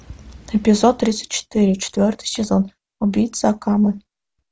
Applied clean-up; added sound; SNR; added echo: none; none; none; none.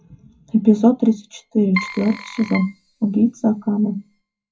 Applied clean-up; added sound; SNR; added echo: classical method WPE with log-MMSE.